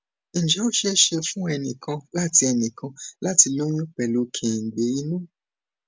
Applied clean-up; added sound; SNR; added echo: none; none; none; none.